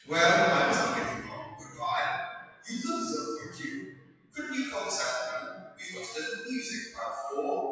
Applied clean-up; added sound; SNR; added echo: classical method WPE with log-MMSE.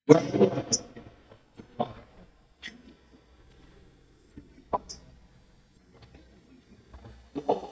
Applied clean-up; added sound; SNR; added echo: neural mask model DeepFilterNet 3.